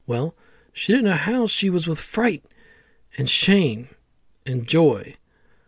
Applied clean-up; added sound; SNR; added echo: none; none; none; none.